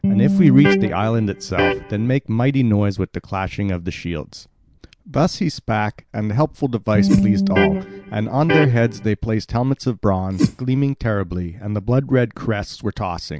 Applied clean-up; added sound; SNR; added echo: none; Whoosh, swoosh, swish + Electric guitar; -1 dB; none.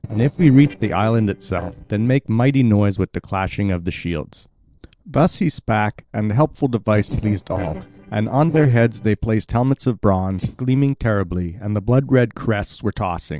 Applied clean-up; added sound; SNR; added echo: neural separator model SepFormer DNS4.